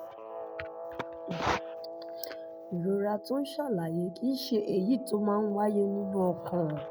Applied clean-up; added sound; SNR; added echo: none; Guitar; 11 dB; none.